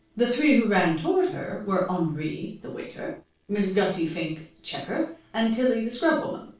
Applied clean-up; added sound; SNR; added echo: neural separator model SepFormer DNS4.